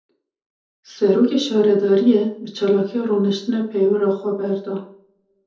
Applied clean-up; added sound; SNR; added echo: none; none; none; reverberation time 0.5 s.